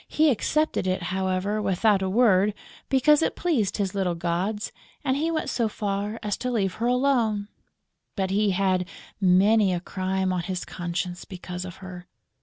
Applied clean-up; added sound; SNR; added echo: none; none; none; none.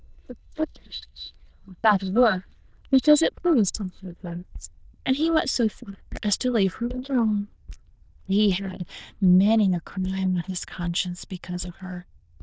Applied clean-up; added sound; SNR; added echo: neural diffusion model UNIVERSE++.